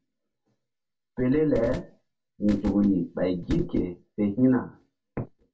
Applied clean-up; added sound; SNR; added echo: none; none; none; reverberation time 0.2 s.